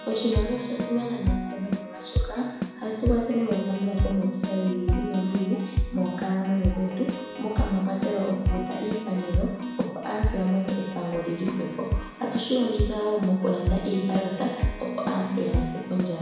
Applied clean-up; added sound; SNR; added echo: none; Keyboard (musical); 2 dB; reverberation time 1.1 s.